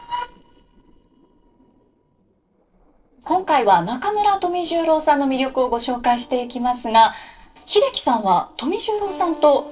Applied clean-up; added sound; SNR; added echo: neural separator model SepFormer DNS4.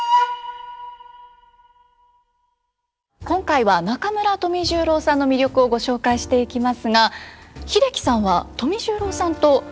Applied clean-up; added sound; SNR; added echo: none; none; none; none.